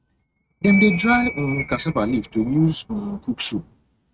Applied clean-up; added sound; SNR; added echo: neural mask model RNNoise.